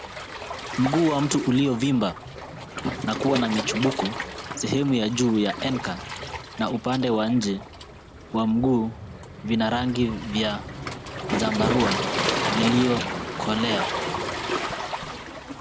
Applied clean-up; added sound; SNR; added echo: none; Waves, surf; 5 dB; none.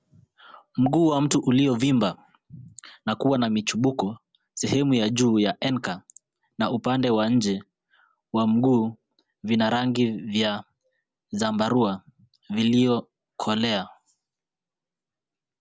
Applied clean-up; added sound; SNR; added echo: none; none; none; none.